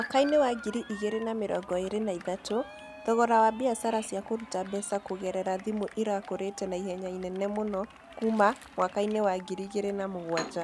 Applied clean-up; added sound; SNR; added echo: none; Cheering + Chirp, tweet; 16 dB; none.